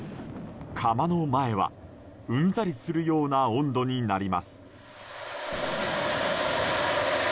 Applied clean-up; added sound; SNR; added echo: none; Boom; 16 dB; none.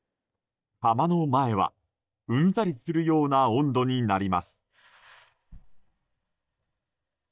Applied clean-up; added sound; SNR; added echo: neural mask model DeepFilterNet 3.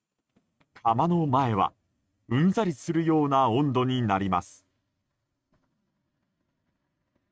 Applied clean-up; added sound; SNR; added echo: neural mask model RNNoise.